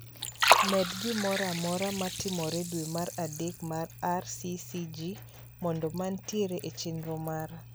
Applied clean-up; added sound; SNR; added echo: none; Liquid; 1 dB; none.